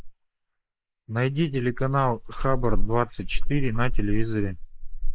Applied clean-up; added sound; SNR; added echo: neural mask model Resemble Enhance denoiser.